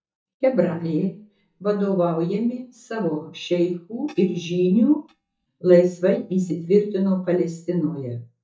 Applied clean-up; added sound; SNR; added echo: neural mask model DeepFilterNet 3.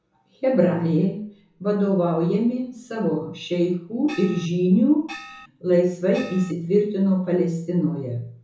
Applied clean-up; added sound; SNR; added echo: none; Gong; 15 dB; reverberation time 1.0 s.